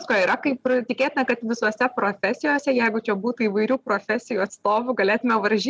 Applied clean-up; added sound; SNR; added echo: none; none; none; none.